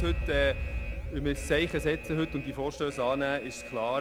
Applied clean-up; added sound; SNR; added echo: none; Alarm; 5 dB; none.